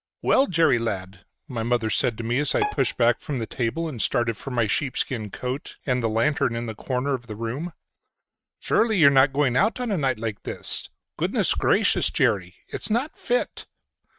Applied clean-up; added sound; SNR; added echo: neural mask model RNNoise.